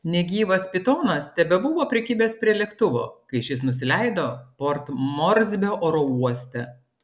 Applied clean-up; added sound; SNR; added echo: none; none; none; none.